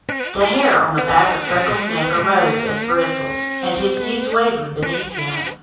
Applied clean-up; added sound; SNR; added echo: none; Fart; 5 dB; reverberation time 0.7 s.